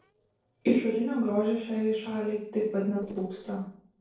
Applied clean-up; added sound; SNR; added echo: neural separator model SepFormer DNS4.